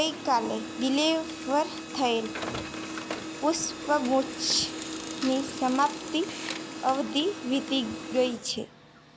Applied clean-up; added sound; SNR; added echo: none; Printer; 8 dB; none.